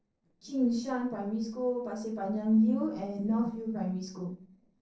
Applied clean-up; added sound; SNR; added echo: neural separator model SepFormer DNS4.